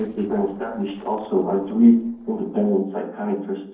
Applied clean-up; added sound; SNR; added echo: neural separator model SepFormer DNS4.